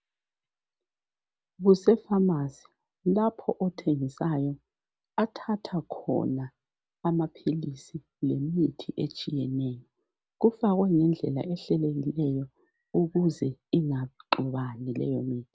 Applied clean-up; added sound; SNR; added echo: none; none; none; none.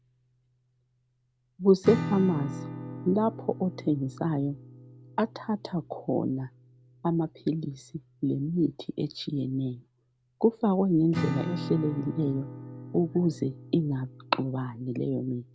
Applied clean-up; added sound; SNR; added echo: none; Acoustic guitar / Strum; 11 dB; none.